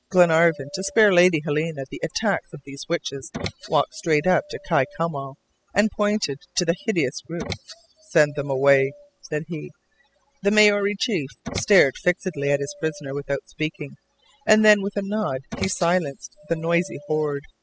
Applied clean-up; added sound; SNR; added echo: classical method spectral subtraction.